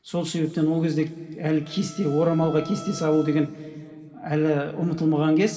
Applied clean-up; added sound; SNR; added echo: none; Bowed string instrument; 19 dB; reverberation time 2.3 s.